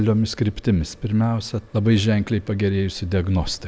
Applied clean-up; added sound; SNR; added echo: none; none; none; none.